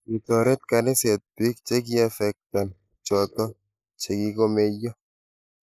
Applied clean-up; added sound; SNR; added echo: neural mask model Resemble Enhance denoiser.